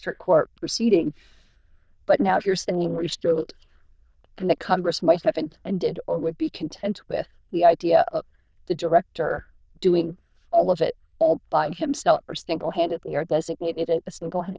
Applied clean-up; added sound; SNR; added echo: neural diffusion model UNIVERSE++.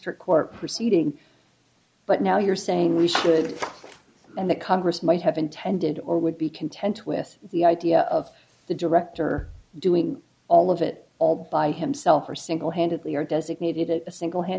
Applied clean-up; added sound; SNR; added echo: none; Bass drum; 20 dB; none.